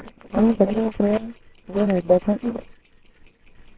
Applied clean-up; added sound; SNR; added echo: neural separator model SepFormer WHAMR!.